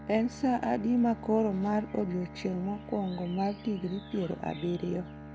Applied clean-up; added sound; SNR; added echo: none; Bowed string instrument; 14 dB; none.